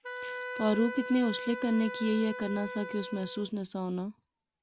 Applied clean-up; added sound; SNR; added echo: none; Wind instrument, woodwind instrument; 9 dB; none.